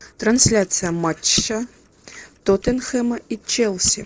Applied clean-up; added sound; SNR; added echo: neural separator model SepFormer DNS4.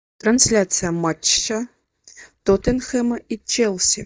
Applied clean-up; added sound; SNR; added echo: neural mask model DeepFilterNet 3.